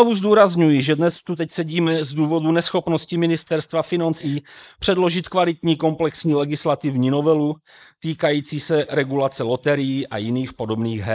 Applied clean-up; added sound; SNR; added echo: neural mask model Resemble Enhance denoiser.